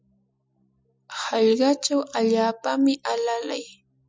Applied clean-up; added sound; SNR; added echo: classical method Wiener filter.